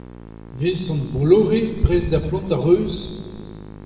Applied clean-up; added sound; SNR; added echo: none; Musical instrument; 18 dB; reverberation time 1.6 s.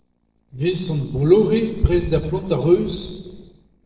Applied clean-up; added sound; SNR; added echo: neural separator model SepFormer DNS4.